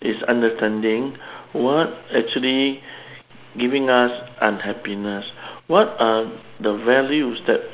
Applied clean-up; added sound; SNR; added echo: none; none; none; none.